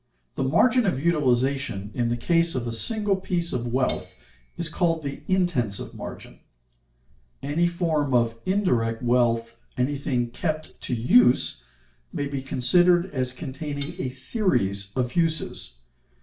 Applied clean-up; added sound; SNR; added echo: none; Cutlery, silverware; 18 dB; reverberation time 0.3 s.